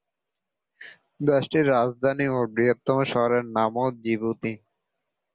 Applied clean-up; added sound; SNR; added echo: none; none; none; none.